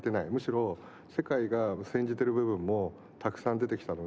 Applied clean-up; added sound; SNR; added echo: none; none; none; none.